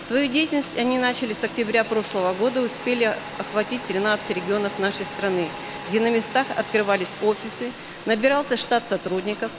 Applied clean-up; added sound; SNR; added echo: none; Motorcycle / Engine + Domestic sounds, home sounds; 12 dB; none.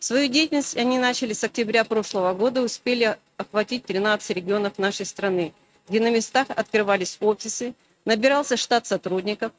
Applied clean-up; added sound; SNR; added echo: neural mask model RNNoise.